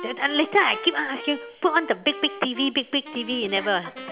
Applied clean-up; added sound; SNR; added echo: none; Wind instrument, woodwind instrument; 15 dB; none.